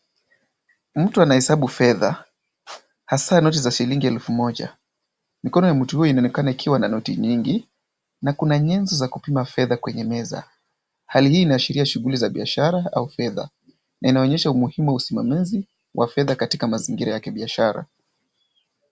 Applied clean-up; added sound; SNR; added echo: none; none; none; none.